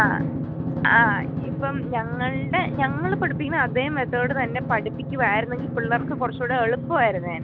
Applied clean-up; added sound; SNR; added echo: none; Drum; 4 dB; none.